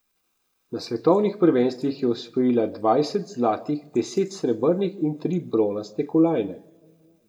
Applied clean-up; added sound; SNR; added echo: none; none; none; reverberation time 0.5 s.